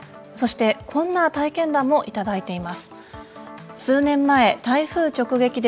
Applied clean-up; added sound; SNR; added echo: none; none; none; none.